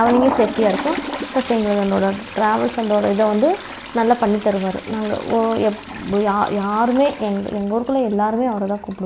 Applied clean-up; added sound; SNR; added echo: none; Toilet flush; 11 dB; none.